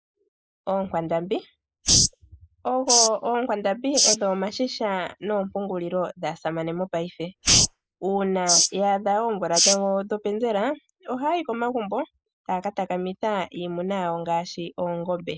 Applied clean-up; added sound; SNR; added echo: neural mask model Resemble Enhance denoiser.